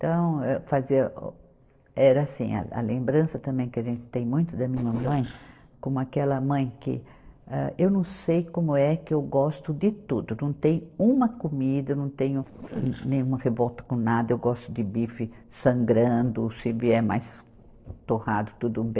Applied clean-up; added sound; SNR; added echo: neural separator model SepFormer DNS4.